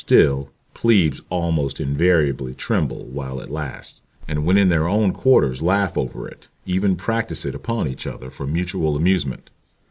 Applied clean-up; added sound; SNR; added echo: none; none; none; none.